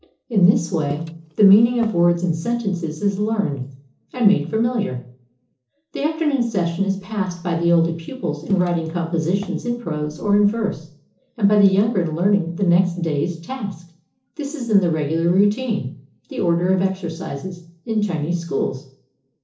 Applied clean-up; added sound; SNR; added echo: neural separator model SepFormer DNS4.